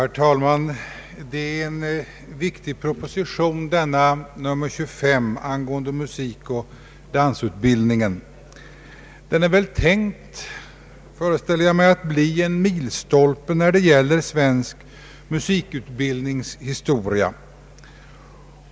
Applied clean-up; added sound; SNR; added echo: none; none; none; none.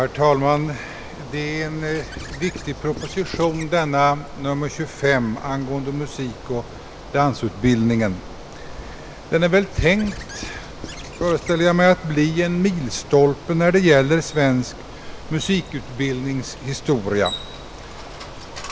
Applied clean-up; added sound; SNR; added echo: none; Bicycle + Squeak / Writing; 14 dB; none.